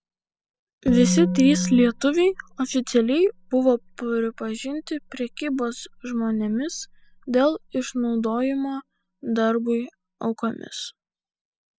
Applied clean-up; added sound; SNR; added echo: classical method spectral subtraction.